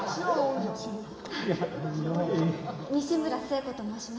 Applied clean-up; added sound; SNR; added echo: none; Brass instrument; 13 dB; reverberation time 1.6 s.